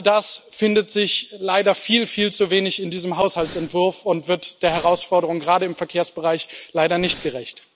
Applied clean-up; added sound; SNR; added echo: none; Breathing; 17 dB; none.